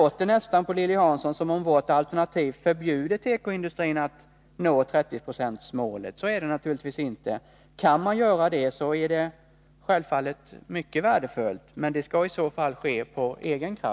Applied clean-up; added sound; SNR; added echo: none; none; none; none.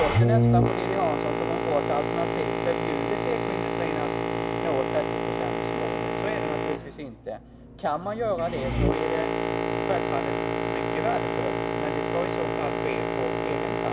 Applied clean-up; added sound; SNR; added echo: none; Boat, Water vehicle; -5 dB; reverberation time 0.9 s.